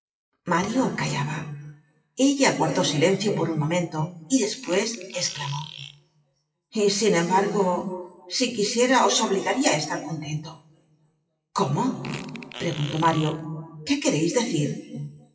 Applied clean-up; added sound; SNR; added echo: classical method WPE with log-MMSE.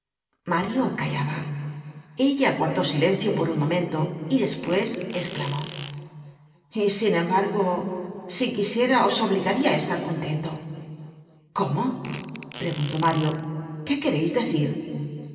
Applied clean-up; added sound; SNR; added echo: none; Fart; 16 dB; reverberation time 2.5 s.